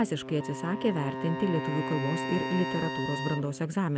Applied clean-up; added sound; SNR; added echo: none; Wind instrument, woodwind instrument + Trumpet; 5 dB; none.